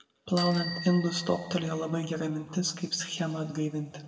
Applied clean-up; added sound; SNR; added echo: none; Bicycle bell; 12 dB; reverberation time 1.7 s.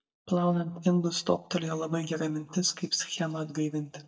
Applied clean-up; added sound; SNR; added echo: neural mask model DeepFilterNet 3.